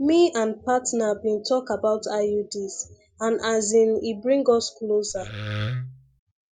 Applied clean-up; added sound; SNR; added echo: none; Wood; 7 dB; none.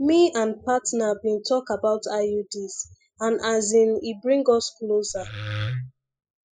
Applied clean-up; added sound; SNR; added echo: classical method spectral subtraction.